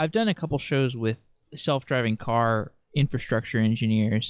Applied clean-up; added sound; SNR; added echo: classical method log-MMSE.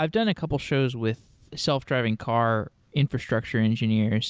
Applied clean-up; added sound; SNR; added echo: none; none; none; none.